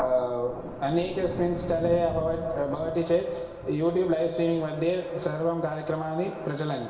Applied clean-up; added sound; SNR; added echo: none; Thunder; 13 dB; reverberation time 0.8 s.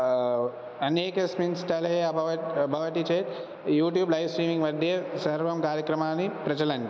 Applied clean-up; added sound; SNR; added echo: none; none; none; none.